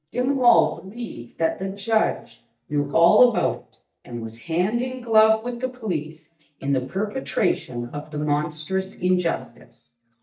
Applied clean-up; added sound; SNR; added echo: neural mask model DeepFilterNet 3.